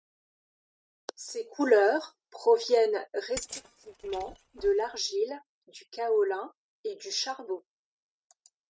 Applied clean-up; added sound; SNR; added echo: neural mask model RNNoise.